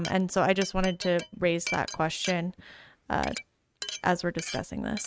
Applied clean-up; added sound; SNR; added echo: neural mask model RNNoise.